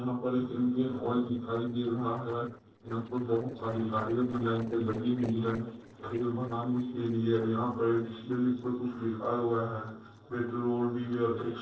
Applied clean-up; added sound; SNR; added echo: neural separator model SepFormer DNS4.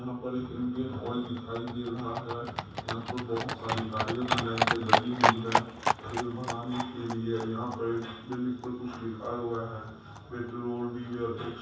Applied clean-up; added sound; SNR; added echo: none; Livestock, farm animals, working animals; 0 dB; reverberation time 0.7 s.